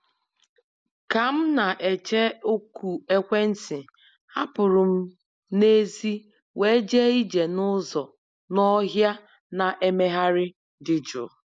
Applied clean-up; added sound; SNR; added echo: none; none; none; none.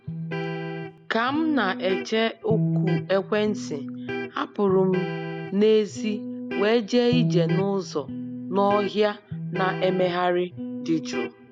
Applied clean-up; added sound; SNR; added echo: none; Electric guitar; 5 dB; none.